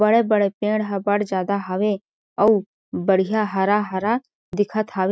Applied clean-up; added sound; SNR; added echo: none; none; none; none.